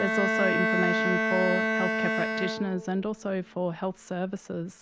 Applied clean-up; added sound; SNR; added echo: none; Bowed string instrument; -1 dB; none.